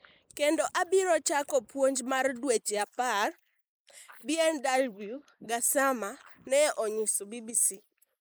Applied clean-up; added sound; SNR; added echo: neural mask model Resemble Enhance denoiser.